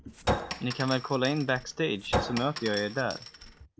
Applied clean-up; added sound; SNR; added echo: none; Chink, clink; 4 dB; none.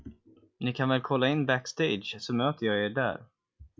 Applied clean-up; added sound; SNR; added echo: none; none; none; none.